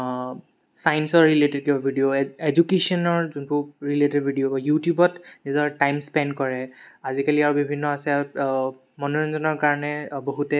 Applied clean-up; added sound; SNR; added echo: none; none; none; none.